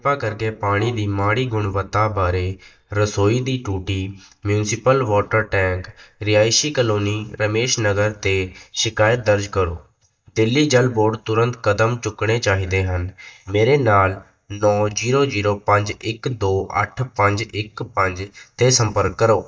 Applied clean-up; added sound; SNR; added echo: neural mask model DeepFilterNet 3.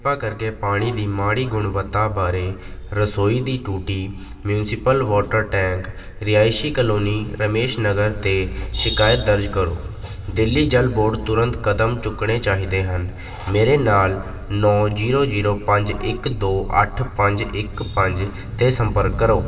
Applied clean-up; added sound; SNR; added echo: none; Bowed string instrument; 16 dB; reverberation time 1.8 s.